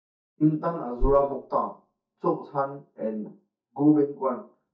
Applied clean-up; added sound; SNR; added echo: neural mask model DeepFilterNet 3.